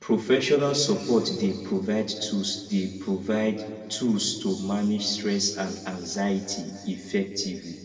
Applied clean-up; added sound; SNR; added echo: none; none; none; reverberation time 2.1 s.